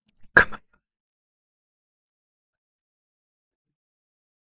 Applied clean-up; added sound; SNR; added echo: neural mask model DeepFilterNet 3.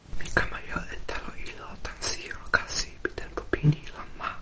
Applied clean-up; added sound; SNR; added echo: none; none; none; none.